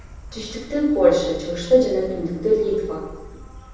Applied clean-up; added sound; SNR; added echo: none; Insect; 18 dB; reverberation time 1.1 s.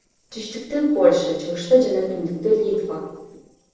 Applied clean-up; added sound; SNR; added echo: neural separator model SepFormer DNS4.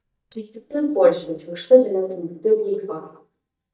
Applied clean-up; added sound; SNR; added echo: neural mask model DeepFilterNet 3.